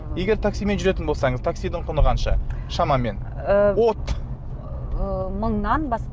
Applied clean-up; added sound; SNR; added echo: none; none; none; none.